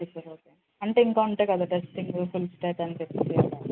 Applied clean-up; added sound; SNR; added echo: none; none; none; none.